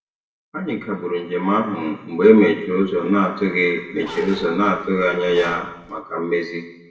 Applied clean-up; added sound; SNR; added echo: none; Bark; 16 dB; reverberation time 0.9 s.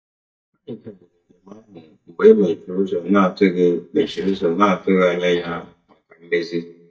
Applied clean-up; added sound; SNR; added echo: neural mask model DeepFilterNet 3.